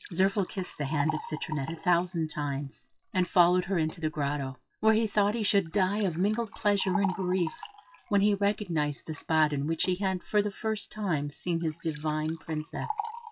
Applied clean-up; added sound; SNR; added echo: classical method WPE with log-MMSE.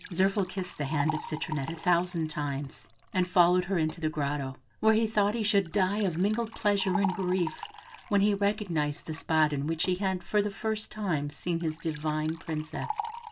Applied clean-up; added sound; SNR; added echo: none; Liquid; 14 dB; reverberation time 0.2 s.